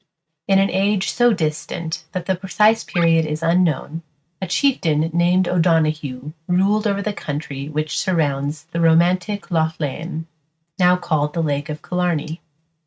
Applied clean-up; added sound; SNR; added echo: neural mask model RNNoise.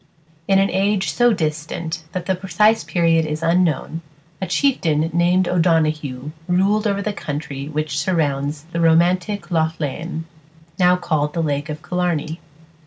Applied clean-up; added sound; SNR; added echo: none; none; none; none.